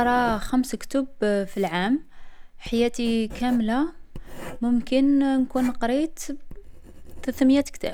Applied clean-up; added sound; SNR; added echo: none; Writing; 11 dB; none.